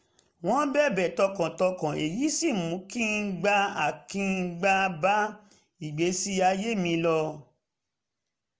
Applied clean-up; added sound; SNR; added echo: none; none; none; none.